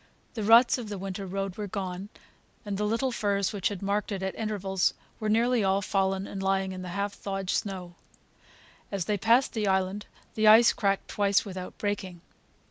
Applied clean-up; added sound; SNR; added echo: none; none; none; none.